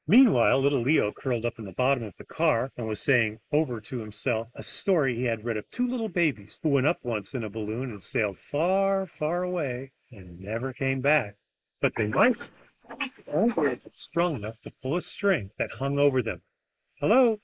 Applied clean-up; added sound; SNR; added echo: neural mask model Resemble Enhance denoiser.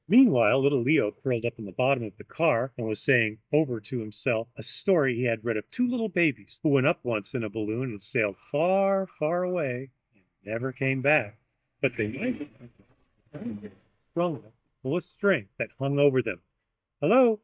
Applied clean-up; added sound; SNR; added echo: neural mask model DeepFilterNet 3.